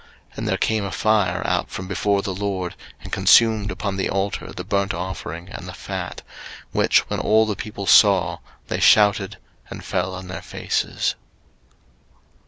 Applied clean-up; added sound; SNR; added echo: none; none; none; none.